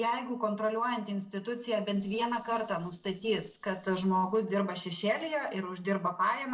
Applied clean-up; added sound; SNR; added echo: neural separator model SepFormer DNS4.